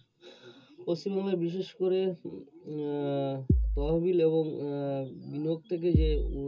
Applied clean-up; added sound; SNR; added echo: none; Bass drum; -5 dB; reverberation time 0.2 s.